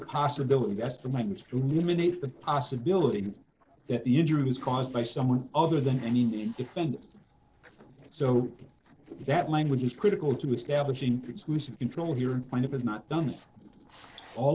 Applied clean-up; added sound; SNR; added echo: neural separator model SepFormer DNS4.